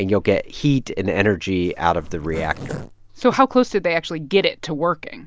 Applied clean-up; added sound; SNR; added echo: none; Zipper (clothing); 17 dB; none.